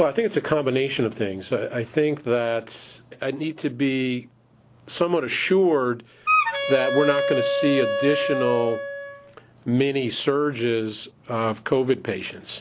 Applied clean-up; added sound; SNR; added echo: none; Wind instrument, woodwind instrument; 0 dB; none.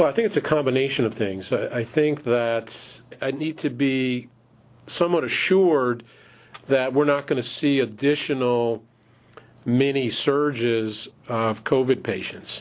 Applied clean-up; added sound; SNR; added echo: none; none; none; none.